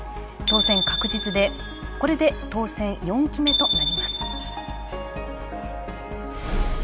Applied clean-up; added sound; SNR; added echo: none; Bicycle bell; 1 dB; none.